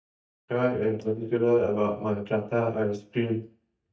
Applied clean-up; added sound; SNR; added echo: neural mask model DeepFilterNet 3.